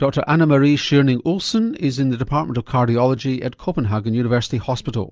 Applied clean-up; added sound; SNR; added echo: none; none; none; none.